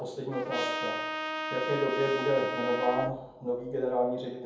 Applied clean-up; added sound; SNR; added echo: none; Trumpet; 4 dB; reverberation time 0.7 s.